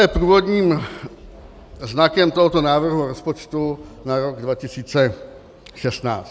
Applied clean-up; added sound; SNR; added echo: none; none; none; none.